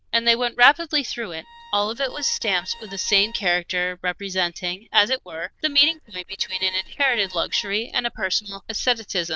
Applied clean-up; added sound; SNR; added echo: neural diffusion model UNIVERSE++.